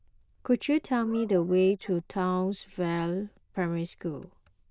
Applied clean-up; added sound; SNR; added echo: neural diffusion model UNIVERSE++.